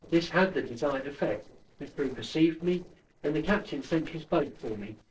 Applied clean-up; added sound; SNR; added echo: neural separator model SepFormer DNS4.